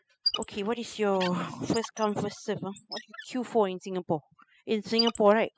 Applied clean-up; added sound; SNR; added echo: classical method spectral subtraction.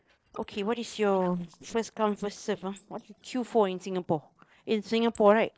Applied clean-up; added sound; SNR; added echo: neural separator model SepFormer DNS4.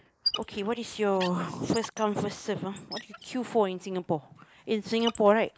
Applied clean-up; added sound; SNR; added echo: neural mask model Resemble Enhance denoiser.